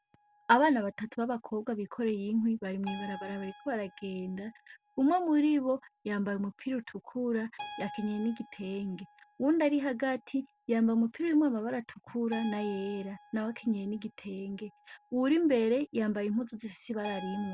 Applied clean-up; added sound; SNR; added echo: none; Keyboard (musical); 19 dB; none.